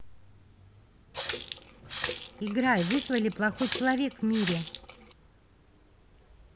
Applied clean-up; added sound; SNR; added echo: none; Water tap, faucet; 2 dB; none.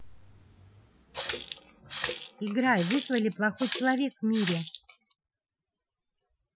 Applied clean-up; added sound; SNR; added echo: classical method Wiener filter.